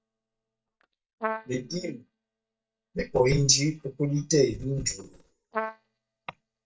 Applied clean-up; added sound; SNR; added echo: neural mask model DeepFilterNet 3.